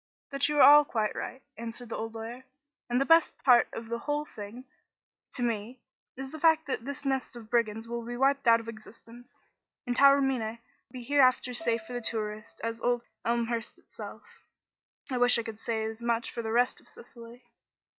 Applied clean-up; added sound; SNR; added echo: neural mask model DeepFilterNet 3.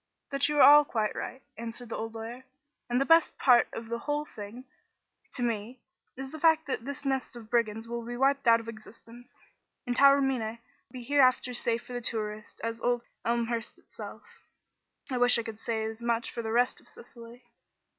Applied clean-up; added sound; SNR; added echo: none; none; none; none.